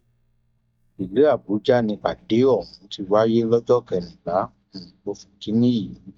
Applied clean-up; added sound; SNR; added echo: neural mask model DeepFilterNet 3.